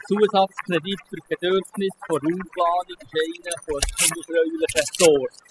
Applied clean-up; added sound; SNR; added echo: classical method spectral subtraction.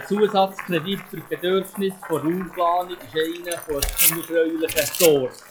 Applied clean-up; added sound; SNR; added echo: classical method log-MMSE.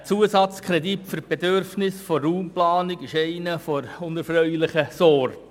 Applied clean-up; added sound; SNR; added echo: none; none; none; none.